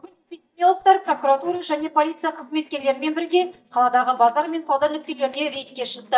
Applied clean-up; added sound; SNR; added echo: neural mask model DeepFilterNet 3.